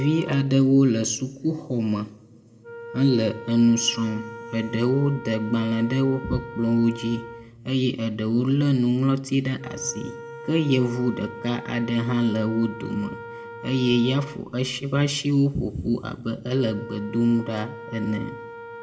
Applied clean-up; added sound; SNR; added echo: none; Wind instrument, woodwind instrument; 16 dB; reverberation time 1.4 s.